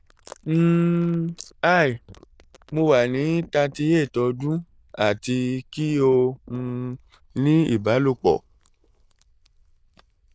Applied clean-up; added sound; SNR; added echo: neural diffusion model UNIVERSE++.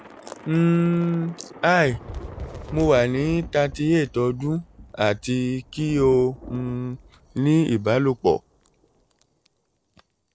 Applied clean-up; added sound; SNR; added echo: none; Thunder / Rain; 17 dB; none.